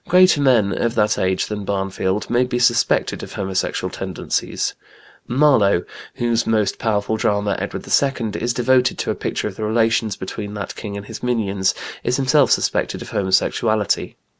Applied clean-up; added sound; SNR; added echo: none; none; none; none.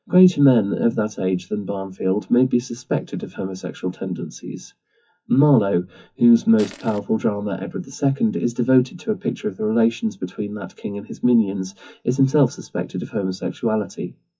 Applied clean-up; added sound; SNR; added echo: classical method WPE with log-MMSE.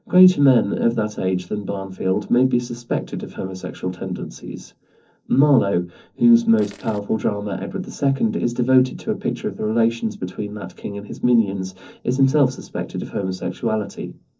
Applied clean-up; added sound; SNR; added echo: neural separator model SepFormer DNS4.